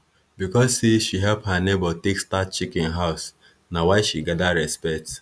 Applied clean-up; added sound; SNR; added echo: none; none; none; none.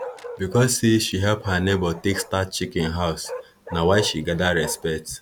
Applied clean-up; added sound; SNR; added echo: none; Bark; 15 dB; none.